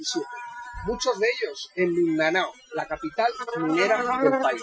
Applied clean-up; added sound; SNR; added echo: classical method Wiener filter.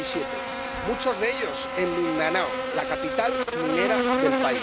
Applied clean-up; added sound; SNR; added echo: none; Buzz; 0 dB; none.